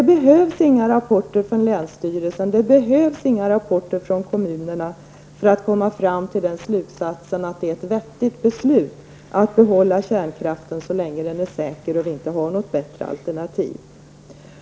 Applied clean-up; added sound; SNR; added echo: none; none; none; none.